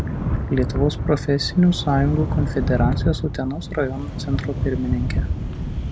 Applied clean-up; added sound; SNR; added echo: none; Thunder / Rain; 1 dB; none.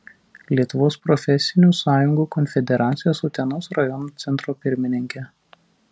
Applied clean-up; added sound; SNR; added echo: none; none; none; none.